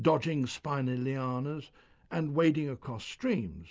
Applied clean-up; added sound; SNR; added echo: none; none; none; none.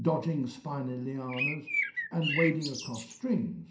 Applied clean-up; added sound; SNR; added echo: none; Bird; 2 dB; reverberation time 0.5 s.